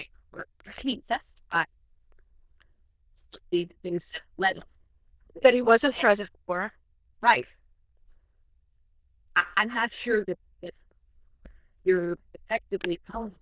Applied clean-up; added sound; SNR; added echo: neural diffusion model UNIVERSE++.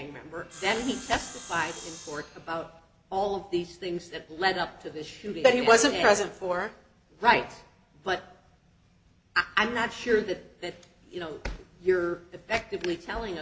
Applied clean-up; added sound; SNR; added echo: none; Sawing; 15 dB; none.